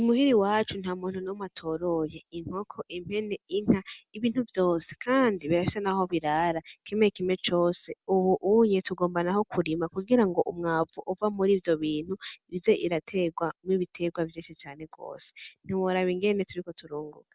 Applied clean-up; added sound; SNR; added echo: none; none; none; none.